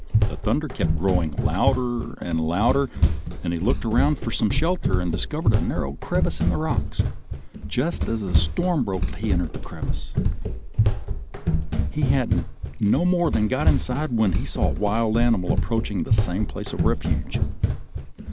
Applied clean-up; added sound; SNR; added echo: none; Run; -2 dB; none.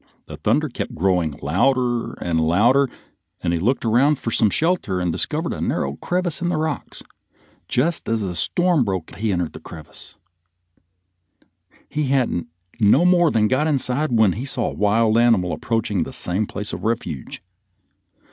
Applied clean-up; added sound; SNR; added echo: none; none; none; none.